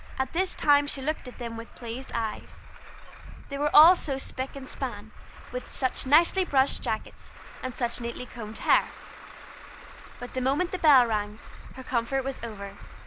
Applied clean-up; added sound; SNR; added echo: none; Truck; 12 dB; none.